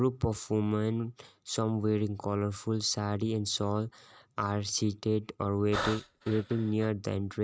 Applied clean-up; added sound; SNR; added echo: neural mask model RNNoise.